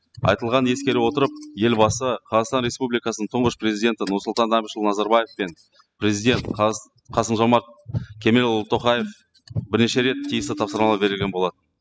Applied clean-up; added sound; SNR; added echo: classical method spectral subtraction.